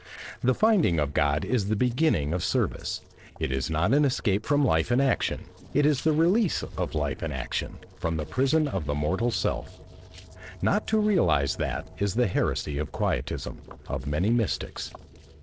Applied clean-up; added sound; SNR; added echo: neural separator model SepFormer DNS4.